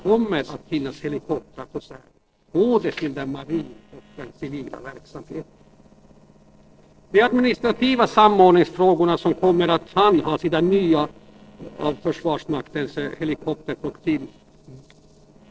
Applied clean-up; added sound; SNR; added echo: neural separator model SepFormer DNS4.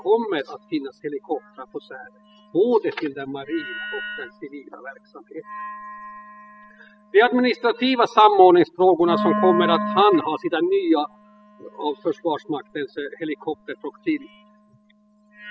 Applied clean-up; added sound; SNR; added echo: classical method spectral subtraction.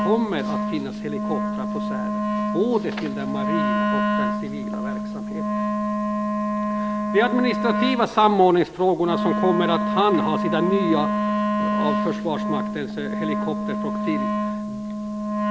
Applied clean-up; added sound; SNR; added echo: none; Wind instrument, woodwind instrument; 0 dB; none.